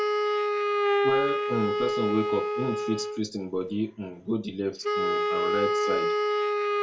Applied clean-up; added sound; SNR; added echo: none; Wind instrument, woodwind instrument; -5 dB; reverberation time 0.2 s.